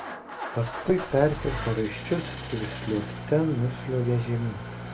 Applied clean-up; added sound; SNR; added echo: none; Idling / Engine starting; 8 dB; reverberation time 0.2 s.